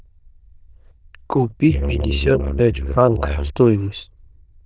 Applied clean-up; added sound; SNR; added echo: neural diffusion model UNIVERSE++.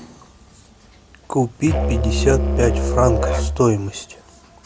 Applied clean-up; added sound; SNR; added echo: none; Musical instrument; -1 dB; none.